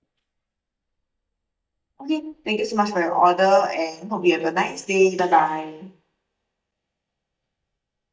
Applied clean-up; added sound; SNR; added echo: neural mask model DeepFilterNet 3.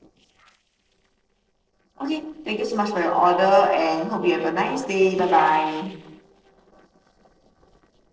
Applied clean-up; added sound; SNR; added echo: neural separator model SepFormer DNS4.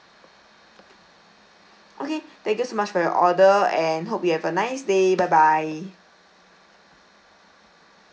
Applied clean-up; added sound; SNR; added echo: none; none; none; none.